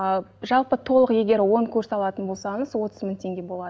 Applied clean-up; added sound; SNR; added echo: none; none; none; none.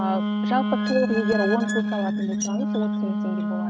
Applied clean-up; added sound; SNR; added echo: neural mask model RNNoise.